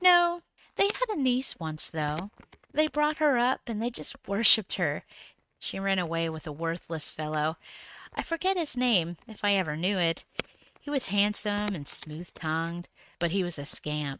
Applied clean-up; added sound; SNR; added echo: neural mask model RNNoise.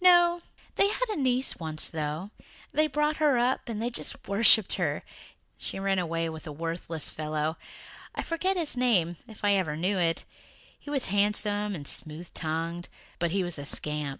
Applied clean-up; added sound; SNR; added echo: none; none; none; none.